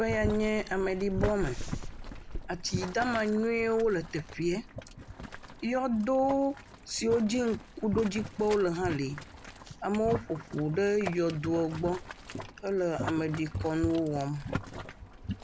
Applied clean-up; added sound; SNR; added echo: none; Boiling; 9 dB; none.